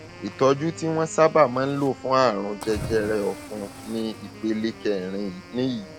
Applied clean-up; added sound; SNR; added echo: none; Cricket / Waves, surf + Wind instrument, woodwind instrument; 15 dB; none.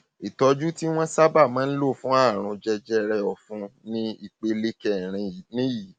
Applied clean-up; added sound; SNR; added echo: none; none; none; none.